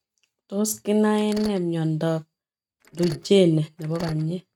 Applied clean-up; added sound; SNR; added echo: neural mask model RNNoise.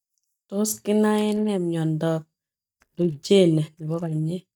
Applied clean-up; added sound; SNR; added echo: neural mask model DeepFilterNet 3.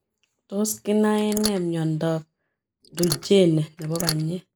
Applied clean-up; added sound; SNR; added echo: neural mask model Resemble Enhance denoiser.